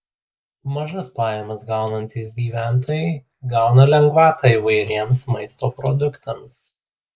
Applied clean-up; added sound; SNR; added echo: neural mask model Resemble Enhance denoiser.